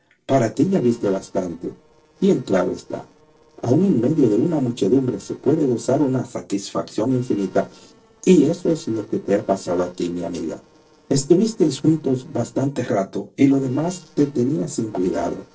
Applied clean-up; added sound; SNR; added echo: neural separator model SepFormer DNS4.